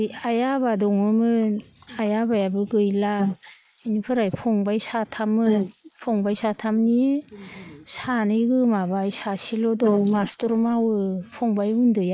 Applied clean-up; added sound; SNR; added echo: neural mask model Resemble Enhance denoiser.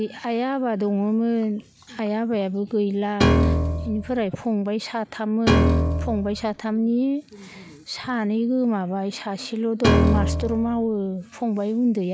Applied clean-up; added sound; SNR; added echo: none; Piano; -3 dB; none.